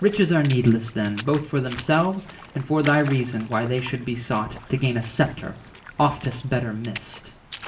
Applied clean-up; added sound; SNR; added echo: none; Water / Splash, splatter; 16 dB; reverberation time 0.5 s.